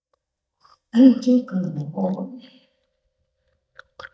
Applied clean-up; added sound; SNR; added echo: neural mask model DeepFilterNet 3.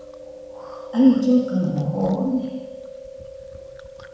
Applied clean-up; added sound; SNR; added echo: none; Chewing, mastication; 13 dB; reverberation time 1.1 s.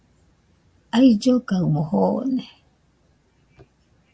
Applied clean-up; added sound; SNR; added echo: none; none; none; none.